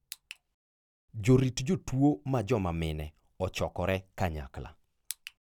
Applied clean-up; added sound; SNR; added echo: none; none; none; none.